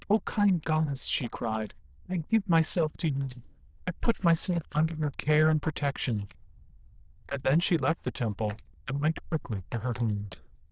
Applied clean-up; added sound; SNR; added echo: neural diffusion model UNIVERSE++.